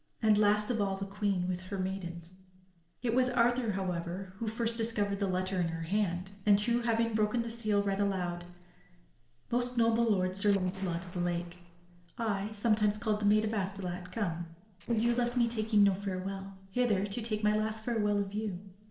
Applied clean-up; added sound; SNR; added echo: neural separator model SepFormer DNS4.